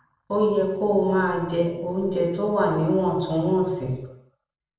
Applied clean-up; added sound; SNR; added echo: none; none; none; reverberation time 0.7 s.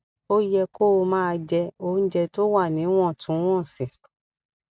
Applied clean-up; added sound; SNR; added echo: none; none; none; none.